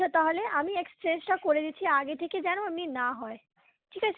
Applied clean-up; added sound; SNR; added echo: none; none; none; none.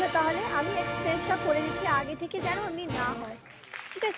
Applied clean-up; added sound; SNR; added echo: none; Applause; 4 dB; none.